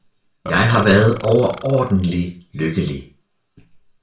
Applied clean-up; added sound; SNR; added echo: none; Burping, eructation; 16 dB; reverberation time 0.3 s.